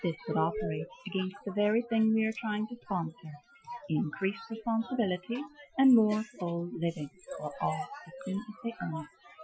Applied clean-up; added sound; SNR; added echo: classical method Wiener filter.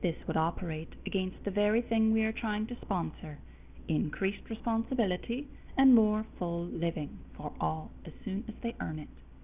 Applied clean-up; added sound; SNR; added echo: none; none; none; none.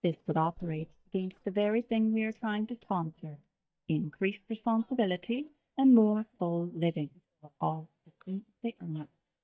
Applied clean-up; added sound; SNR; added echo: neural mask model DeepFilterNet 3.